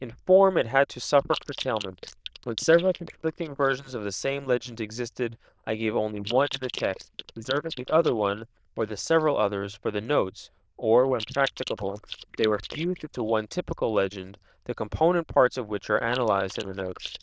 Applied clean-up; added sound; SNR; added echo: neural diffusion model UNIVERSE++.